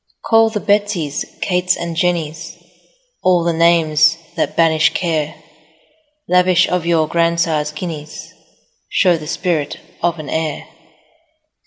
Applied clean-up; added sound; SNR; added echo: none; none; none; none.